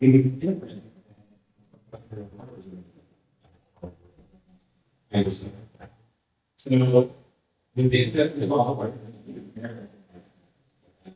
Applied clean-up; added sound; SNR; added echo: neural mask model DeepFilterNet 3.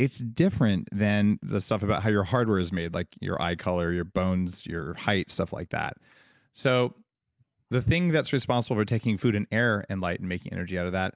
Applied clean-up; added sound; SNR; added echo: none; none; none; none.